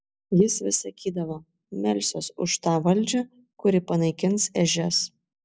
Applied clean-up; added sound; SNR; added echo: none; none; none; none.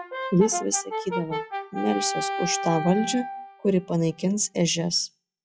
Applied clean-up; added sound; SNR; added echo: classical method log-MMSE.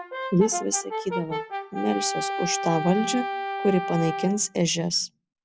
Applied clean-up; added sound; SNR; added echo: none; Brass instrument; 5 dB; none.